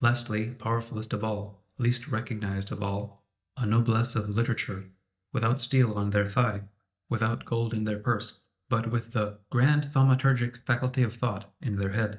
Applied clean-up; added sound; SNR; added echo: neural mask model DeepFilterNet 3.